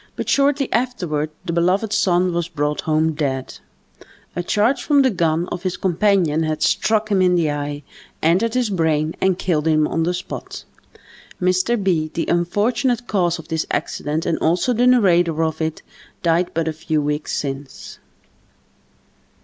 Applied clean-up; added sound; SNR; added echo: none; none; none; none.